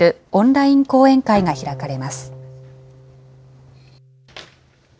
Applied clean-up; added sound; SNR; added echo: none; Bowed string instrument; 19 dB; none.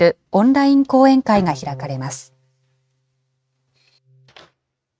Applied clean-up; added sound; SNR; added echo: neural mask model RNNoise.